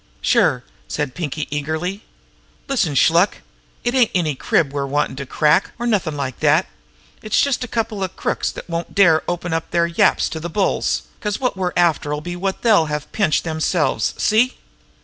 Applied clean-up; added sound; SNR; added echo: none; none; none; none.